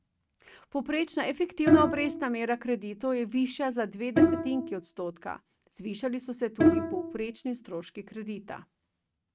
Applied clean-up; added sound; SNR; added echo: neural mask model RNNoise.